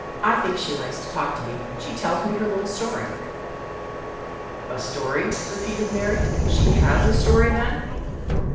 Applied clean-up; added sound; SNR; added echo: none; Subway, metro, underground; -2 dB; reverberation time 0.9 s.